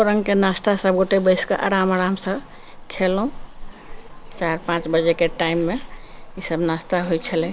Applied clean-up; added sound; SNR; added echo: none; Buzz; 15 dB; none.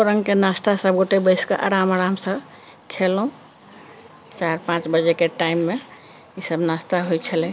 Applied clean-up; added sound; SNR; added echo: none; none; none; none.